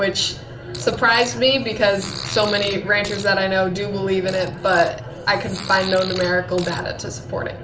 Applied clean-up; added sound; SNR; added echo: none; Fart; 14 dB; reverberation time 0.4 s.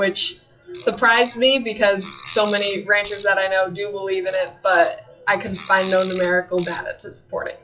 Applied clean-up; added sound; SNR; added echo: classical method WPE with log-MMSE.